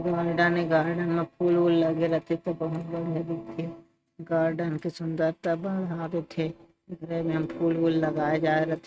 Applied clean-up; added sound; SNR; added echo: neural mask model RNNoise.